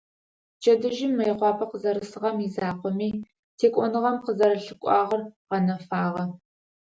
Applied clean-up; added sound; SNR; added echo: none; none; none; none.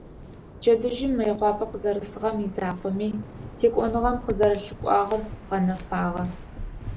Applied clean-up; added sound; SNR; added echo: none; Waves, surf; 12 dB; none.